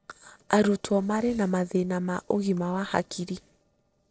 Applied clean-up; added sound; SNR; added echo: neural separator model SepFormer DNS4.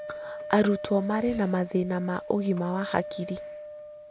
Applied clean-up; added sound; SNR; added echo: none; Wind instrument, woodwind instrument; 12 dB; none.